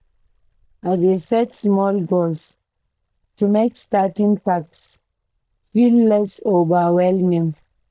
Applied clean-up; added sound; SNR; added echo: neural mask model DeepFilterNet 3.